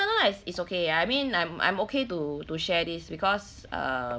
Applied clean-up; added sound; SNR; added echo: none; none; none; none.